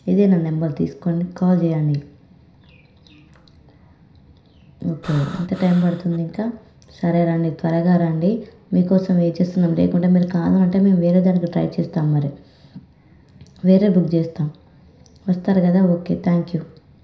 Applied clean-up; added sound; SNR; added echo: none; Breathing; 18 dB; reverberation time 0.5 s.